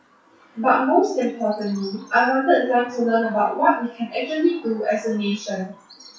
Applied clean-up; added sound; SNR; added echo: classical method WPE with log-MMSE.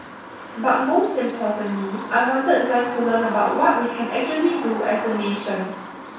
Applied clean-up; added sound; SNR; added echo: none; Bird vocalization, bird call, bird song; 11 dB; reverberation time 0.7 s.